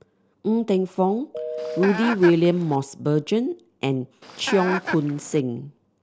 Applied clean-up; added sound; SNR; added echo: none; Telephone + Chicken, rooster; 8 dB; none.